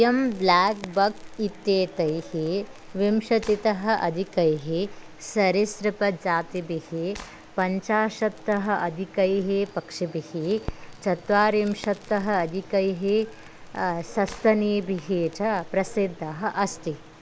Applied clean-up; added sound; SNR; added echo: none; Clapping + Crackle; 19 dB; none.